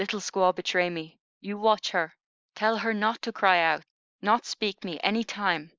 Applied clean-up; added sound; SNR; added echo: neural mask model Resemble Enhance denoiser.